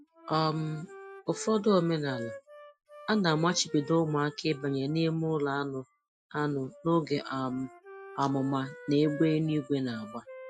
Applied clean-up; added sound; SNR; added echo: classical method Wiener filter.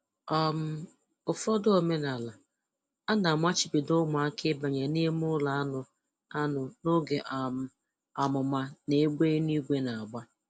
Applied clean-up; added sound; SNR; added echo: none; none; none; none.